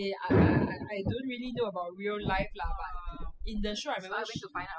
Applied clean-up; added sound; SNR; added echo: classical method spectral subtraction.